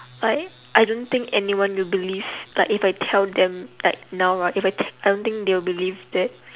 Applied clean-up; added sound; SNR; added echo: none; none; none; none.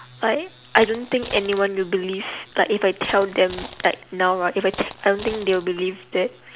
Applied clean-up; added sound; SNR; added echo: none; Coin (dropping); 16 dB; none.